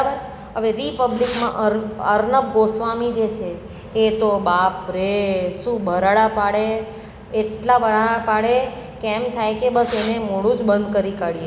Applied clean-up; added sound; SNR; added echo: none; Fireworks; 17 dB; none.